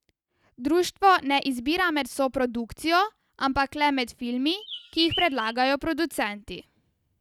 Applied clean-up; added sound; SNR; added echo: neural mask model RNNoise.